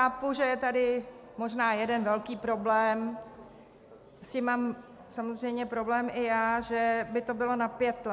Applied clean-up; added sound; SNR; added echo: none; none; none; none.